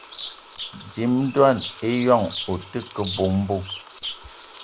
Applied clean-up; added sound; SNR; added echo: none; Bird vocalization, bird call, bird song; 10 dB; none.